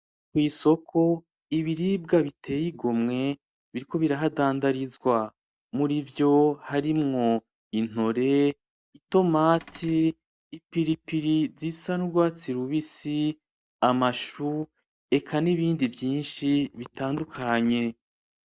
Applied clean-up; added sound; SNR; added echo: neural mask model DeepFilterNet 3.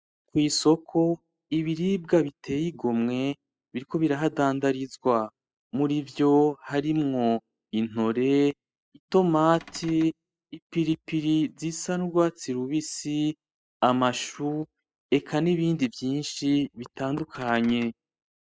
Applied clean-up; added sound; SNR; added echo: classical method spectral subtraction.